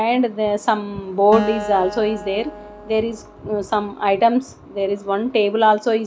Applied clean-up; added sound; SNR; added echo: none; Acoustic guitar; 12 dB; none.